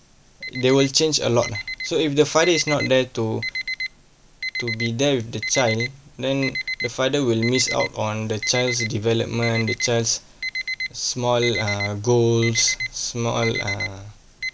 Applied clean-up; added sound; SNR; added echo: none; Alarm; 8 dB; none.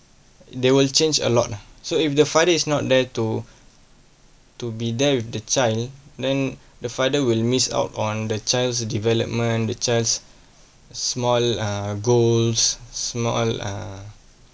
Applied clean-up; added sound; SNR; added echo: none; none; none; none.